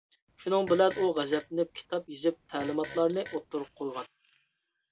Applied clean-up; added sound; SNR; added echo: none; Fart; 17 dB; none.